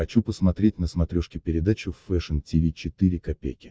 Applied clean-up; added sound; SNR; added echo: none; none; none; none.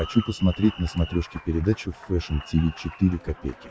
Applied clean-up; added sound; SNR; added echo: none; Applause; 18 dB; none.